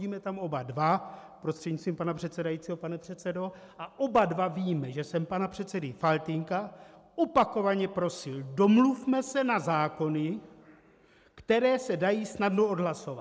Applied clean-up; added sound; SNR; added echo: none; none; none; none.